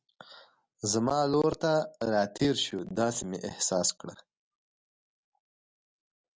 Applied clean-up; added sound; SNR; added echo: none; none; none; none.